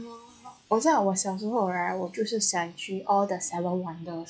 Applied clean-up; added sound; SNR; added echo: classical method log-MMSE.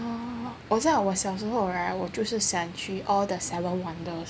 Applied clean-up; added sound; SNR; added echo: none; none; none; none.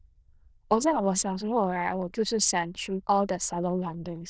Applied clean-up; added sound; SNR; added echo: neural diffusion model UNIVERSE++.